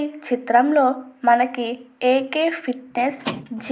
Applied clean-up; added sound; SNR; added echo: neural mask model Resemble Enhance denoiser.